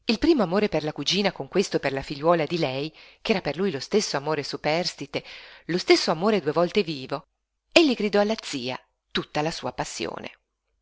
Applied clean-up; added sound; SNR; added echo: none; none; none; none.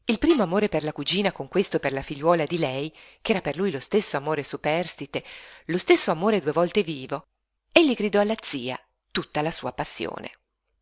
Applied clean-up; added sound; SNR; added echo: none; Tools; 16 dB; none.